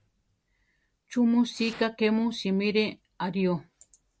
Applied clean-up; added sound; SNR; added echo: none; Fire; 17 dB; none.